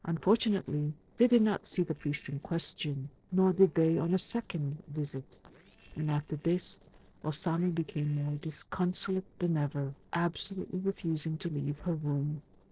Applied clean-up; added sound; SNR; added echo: neural separator model SepFormer DNS4.